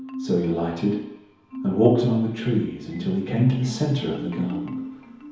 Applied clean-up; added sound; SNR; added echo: none; Marimba, xylophone; 11 dB; reverberation time 2.2 s.